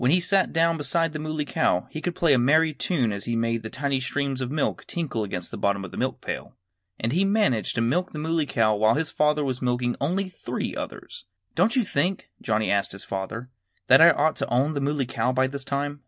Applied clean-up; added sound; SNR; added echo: none; none; none; none.